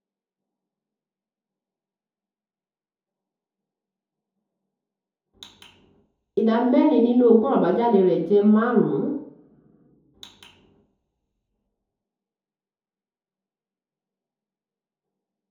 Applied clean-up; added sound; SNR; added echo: none; none; none; reverberation time 2.6 s.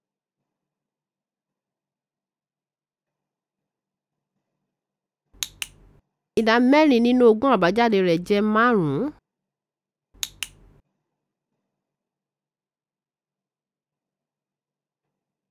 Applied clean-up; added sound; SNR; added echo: none; none; none; none.